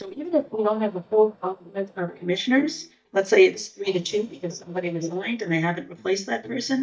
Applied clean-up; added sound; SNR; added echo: neural mask model DeepFilterNet 3.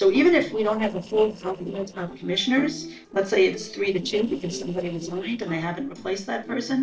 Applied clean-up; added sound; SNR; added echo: neural separator model SepFormer DNS4.